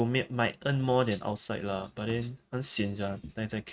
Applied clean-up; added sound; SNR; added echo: neural mask model RNNoise.